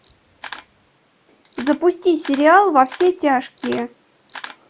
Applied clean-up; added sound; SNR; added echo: none; Camera; 18 dB; none.